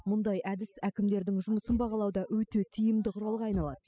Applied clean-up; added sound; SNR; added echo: classical method spectral subtraction.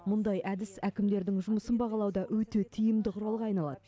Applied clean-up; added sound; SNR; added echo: none; none; none; none.